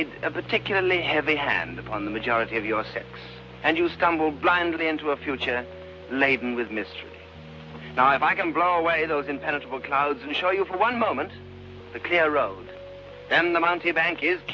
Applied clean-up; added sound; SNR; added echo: none; Piano; 17 dB; none.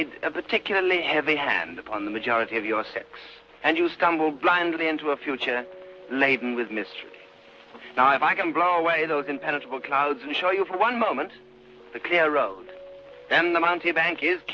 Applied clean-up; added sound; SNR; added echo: neural separator model SepFormer DNS4.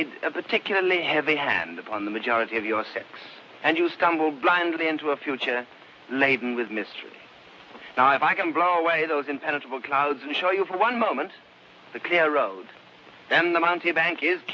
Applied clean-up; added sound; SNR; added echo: none; none; none; none.